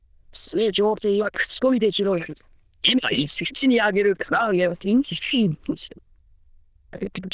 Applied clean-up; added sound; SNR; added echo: neural diffusion model UNIVERSE++.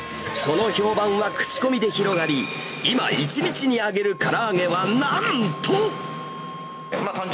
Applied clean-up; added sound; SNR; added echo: none; Wind instrument, woodwind instrument; 15 dB; none.